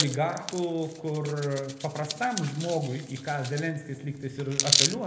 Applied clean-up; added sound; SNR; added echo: none; Hands; 2 dB; reverberation time 0.9 s.